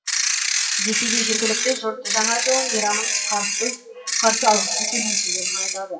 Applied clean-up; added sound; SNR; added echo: classical method WPE with log-MMSE.